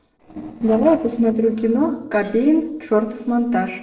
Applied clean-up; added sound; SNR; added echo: neural separator model SepFormer DNS4.